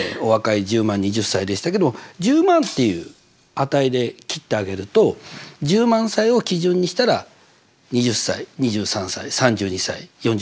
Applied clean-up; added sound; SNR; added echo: none; Shatter; 18 dB; none.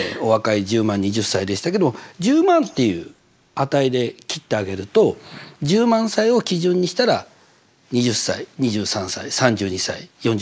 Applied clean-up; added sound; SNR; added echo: neural mask model Resemble Enhance denoiser.